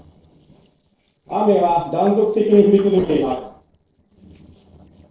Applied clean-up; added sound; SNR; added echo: neural separator model SepFormer DNS4.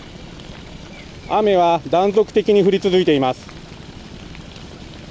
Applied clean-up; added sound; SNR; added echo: none; none; none; none.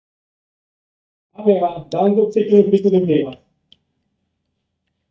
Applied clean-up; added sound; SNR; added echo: neural mask model DeepFilterNet 3.